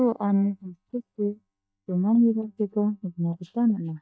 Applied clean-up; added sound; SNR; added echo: neural mask model DeepFilterNet 3.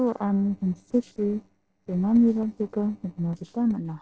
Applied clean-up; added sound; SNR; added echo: neural separator model SepFormer DNS4.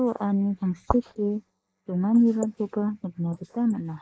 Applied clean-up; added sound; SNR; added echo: neural mask model Resemble Enhance denoiser.